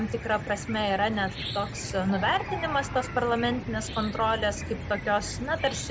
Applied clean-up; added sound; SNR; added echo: none; Cricket / Chicken, rooster; 7 dB; none.